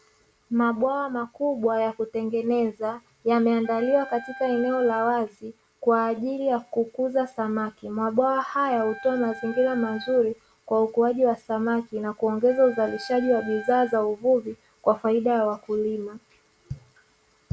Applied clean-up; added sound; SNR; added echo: none; Wind instrument, woodwind instrument; 16 dB; none.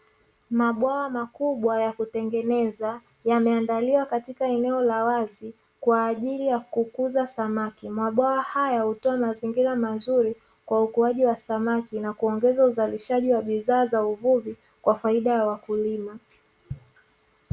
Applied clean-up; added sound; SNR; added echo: none; none; none; none.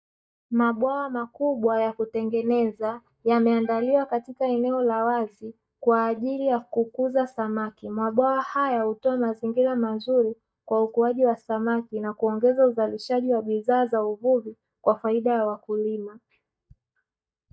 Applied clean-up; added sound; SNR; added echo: neural mask model DeepFilterNet 3.